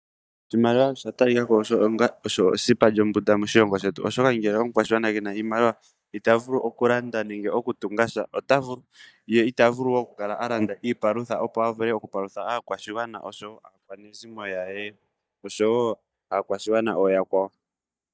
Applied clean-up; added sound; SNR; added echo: neural mask model DeepFilterNet 3.